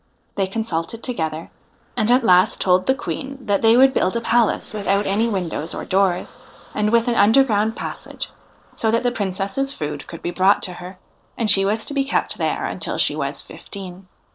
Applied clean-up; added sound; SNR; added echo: neural separator model SepFormer DNS4.